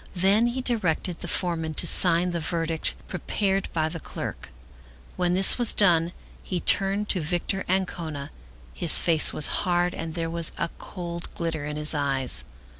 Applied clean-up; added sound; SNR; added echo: none; none; none; none.